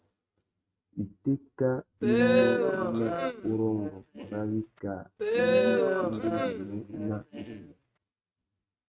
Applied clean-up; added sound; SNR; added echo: neural mask model RNNoise.